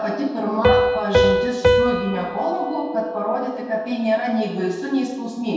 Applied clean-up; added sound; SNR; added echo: none; Piano; 0 dB; reverberation time 1.1 s.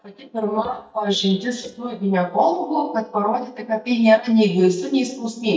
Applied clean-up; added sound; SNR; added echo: neural mask model DeepFilterNet 3.